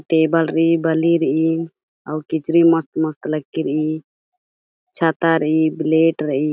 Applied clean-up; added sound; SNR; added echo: none; none; none; none.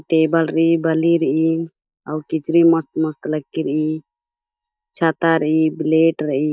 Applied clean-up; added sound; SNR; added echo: neural mask model DeepFilterNet 3.